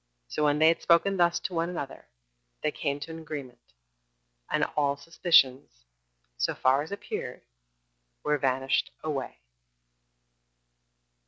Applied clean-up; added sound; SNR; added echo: none; none; none; none.